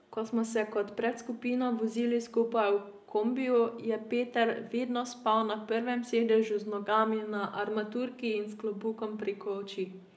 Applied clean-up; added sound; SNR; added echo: none; none; none; none.